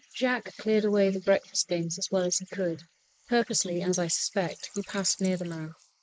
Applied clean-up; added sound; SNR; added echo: neural mask model Resemble Enhance denoiser.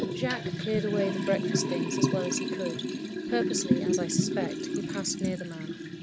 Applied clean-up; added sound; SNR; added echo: none; Liquid; -3 dB; none.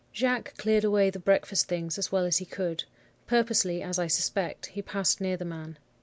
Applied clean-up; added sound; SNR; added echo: none; none; none; none.